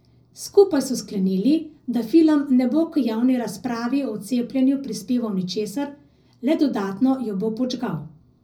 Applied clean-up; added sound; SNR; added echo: none; none; none; reverberation time 0.4 s.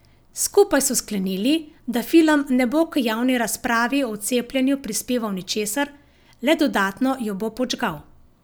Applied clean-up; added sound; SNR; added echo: none; none; none; none.